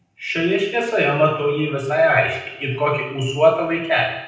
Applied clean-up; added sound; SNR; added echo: none; none; none; reverberation time 0.8 s.